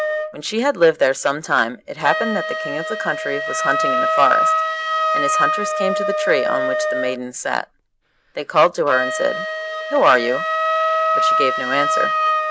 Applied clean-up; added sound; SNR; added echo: none; Wind instrument, woodwind instrument; 0 dB; none.